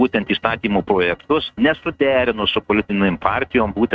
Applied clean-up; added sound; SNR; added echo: neural mask model RNNoise.